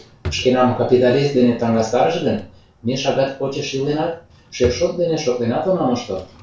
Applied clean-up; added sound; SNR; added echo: none; Drawer open or close; 18 dB; reverberation time 0.3 s.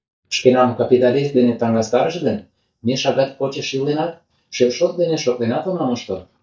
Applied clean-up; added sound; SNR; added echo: neural mask model DeepFilterNet 3.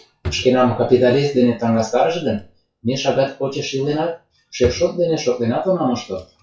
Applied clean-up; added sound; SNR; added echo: classical method WPE with log-MMSE.